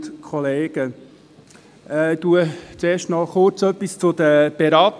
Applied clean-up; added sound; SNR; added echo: none; none; none; none.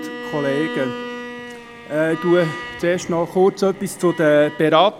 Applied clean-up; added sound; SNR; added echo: none; Bowed string instrument; 13 dB; none.